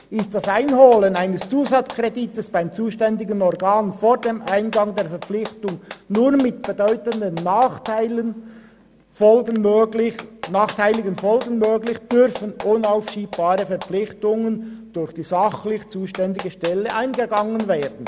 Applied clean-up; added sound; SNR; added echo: none; Clapping; 18 dB; none.